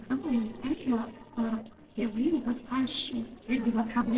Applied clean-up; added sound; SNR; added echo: neural separator model SepFormer DNS4.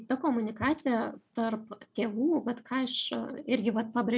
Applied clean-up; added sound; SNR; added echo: none; none; none; none.